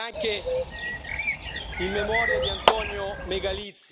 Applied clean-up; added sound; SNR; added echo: none; Clapping + Bird; -4 dB; none.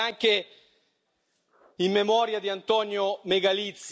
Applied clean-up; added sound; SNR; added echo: none; none; none; none.